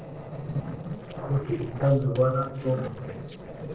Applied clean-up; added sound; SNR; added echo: neural separator model SepFormer DNS4.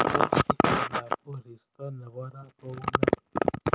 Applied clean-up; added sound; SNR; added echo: none; none; none; none.